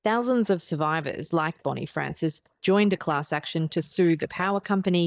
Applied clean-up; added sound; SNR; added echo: neural mask model DeepFilterNet 3.